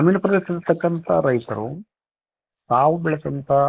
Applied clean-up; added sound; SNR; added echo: neural mask model Resemble Enhance denoiser.